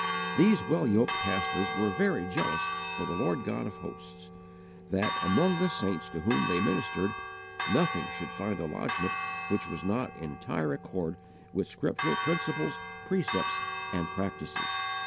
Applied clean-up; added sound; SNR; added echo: none; Church bell; 4 dB; none.